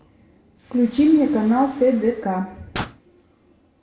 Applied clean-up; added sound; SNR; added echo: none; Explosion; 17 dB; reverberation time 0.6 s.